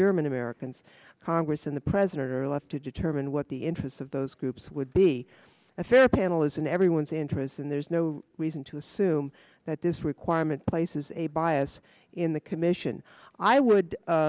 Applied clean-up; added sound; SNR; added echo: none; none; none; none.